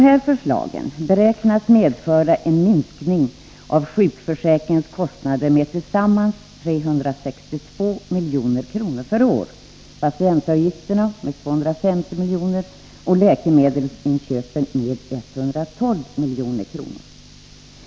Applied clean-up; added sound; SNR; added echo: none; none; none; none.